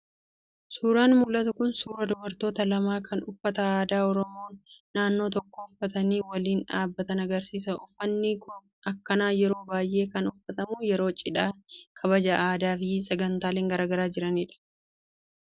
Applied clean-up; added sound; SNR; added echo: none; none; none; none.